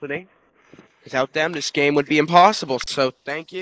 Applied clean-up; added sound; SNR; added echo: neural mask model Resemble Enhance denoiser.